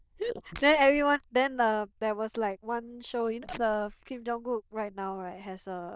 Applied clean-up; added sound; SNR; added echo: neural diffusion model UNIVERSE++.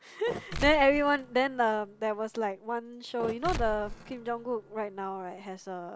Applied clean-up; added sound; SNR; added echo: none; Mechanisms; 10 dB; none.